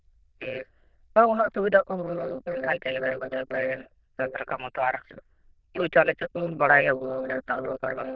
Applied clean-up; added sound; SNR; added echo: neural diffusion model UNIVERSE++.